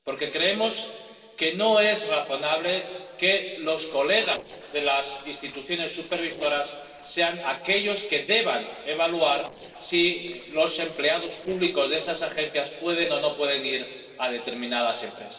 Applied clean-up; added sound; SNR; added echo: neural separator model SepFormer DNS4.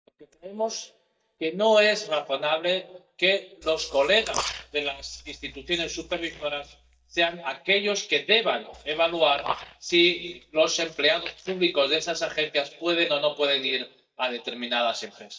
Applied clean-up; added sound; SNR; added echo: neural mask model DeepFilterNet 3.